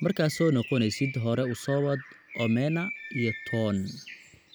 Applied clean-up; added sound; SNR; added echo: none; Bird; 13 dB; none.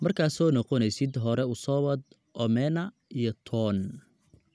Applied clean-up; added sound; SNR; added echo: none; none; none; none.